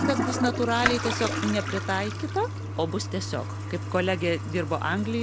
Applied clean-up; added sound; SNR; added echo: none; Toilet flush; 2 dB; none.